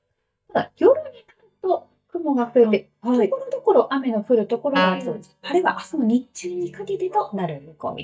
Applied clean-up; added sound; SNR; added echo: neural mask model DeepFilterNet 3.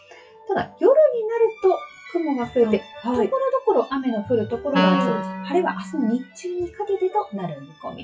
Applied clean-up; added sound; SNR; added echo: classical method WPE with log-MMSE.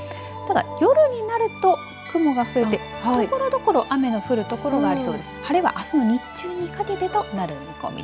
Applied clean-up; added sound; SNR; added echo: none; none; none; none.